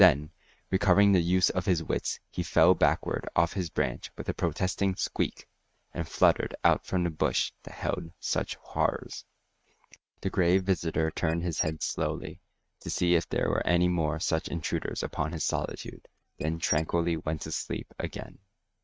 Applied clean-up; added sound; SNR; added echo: neural mask model RNNoise.